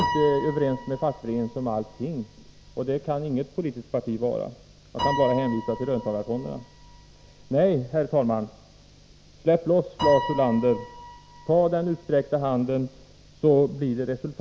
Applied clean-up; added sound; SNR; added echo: none; Piano; 11 dB; none.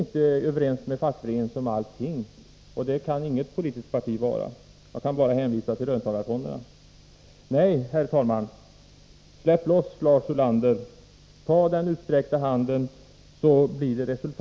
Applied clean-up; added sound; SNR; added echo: none; none; none; none.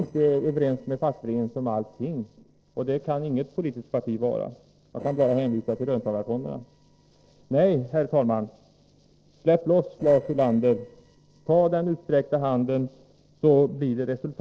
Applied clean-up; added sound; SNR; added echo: neural separator model SepFormer DNS4.